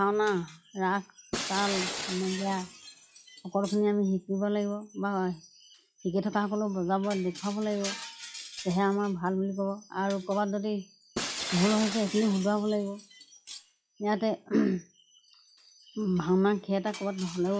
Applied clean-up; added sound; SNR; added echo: classical method log-MMSE.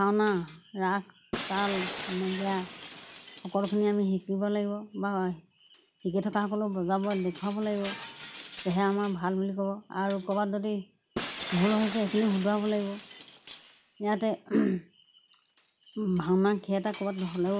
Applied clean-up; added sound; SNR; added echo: none; Shatter; 11 dB; none.